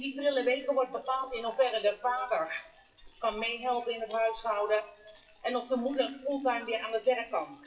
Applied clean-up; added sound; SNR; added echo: classical method WPE with log-MMSE.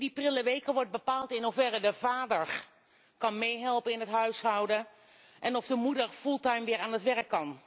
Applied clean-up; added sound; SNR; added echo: none; none; none; none.